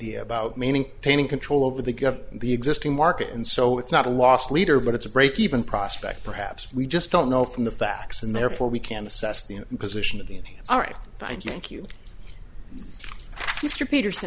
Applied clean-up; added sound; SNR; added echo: none; none; none; none.